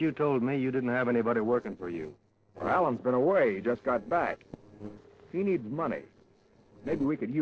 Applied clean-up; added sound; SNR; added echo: neural separator model SepFormer DNS4.